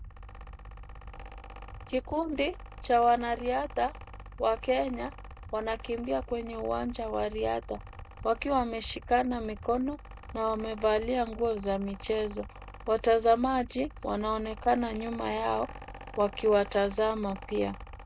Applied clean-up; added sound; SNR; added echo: none; Mechanical fan; 14 dB; none.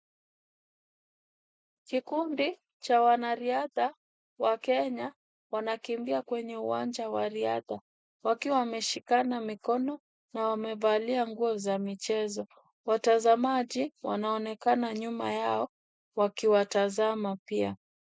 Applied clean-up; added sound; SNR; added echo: none; none; none; none.